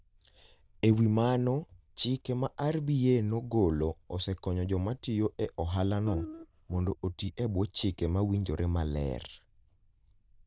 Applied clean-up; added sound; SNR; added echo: neural diffusion model UNIVERSE++.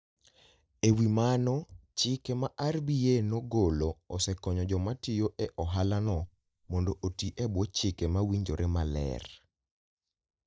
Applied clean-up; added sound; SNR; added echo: neural mask model Resemble Enhance denoiser.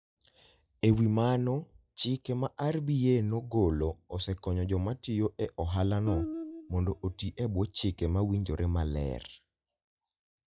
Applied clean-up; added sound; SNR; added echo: classical method log-MMSE.